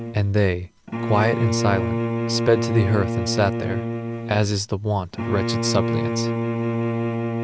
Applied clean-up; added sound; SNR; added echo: none; Bowed string instrument; 1 dB; none.